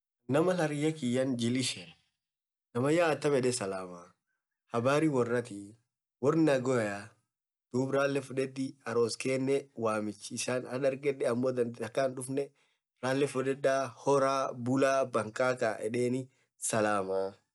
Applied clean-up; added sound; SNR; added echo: none; none; none; none.